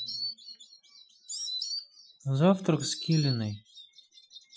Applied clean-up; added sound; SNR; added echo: classical method Wiener filter.